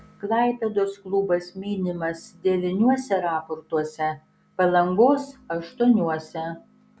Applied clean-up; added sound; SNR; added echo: none; none; none; none.